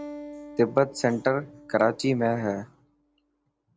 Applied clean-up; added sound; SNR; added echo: none; Acoustic guitar; 18 dB; none.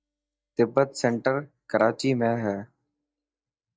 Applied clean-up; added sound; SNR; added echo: neural mask model DeepFilterNet 3.